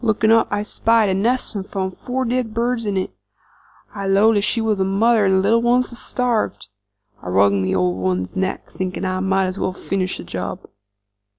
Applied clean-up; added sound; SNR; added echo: none; none; none; none.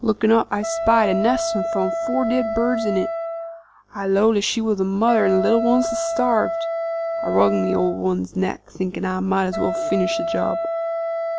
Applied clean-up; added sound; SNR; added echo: none; Wind instrument, woodwind instrument; 4 dB; none.